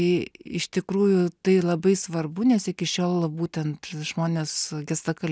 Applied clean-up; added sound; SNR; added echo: none; none; none; none.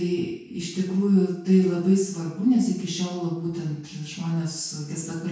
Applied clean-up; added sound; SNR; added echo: none; none; none; reverberation time 0.6 s.